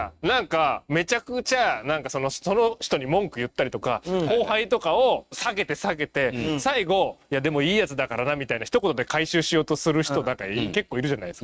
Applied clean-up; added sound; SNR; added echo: neural mask model RNNoise.